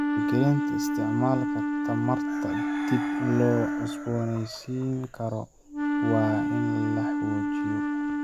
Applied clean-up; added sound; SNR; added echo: none; Wind instrument, woodwind instrument; -1 dB; none.